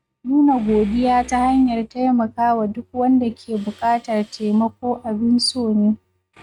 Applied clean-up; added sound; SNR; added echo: neural mask model RNNoise.